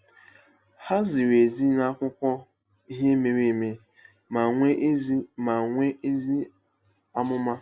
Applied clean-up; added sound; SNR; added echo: none; none; none; none.